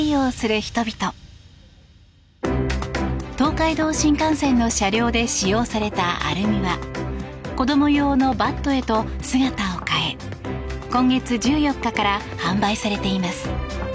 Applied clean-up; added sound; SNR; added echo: none; none; none; none.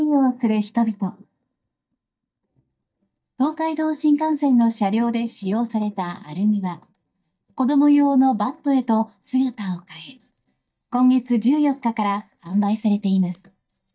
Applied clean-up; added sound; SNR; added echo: neural mask model DeepFilterNet 3.